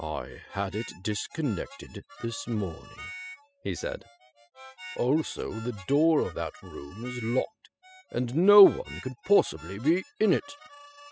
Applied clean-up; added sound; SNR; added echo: classical method spectral subtraction.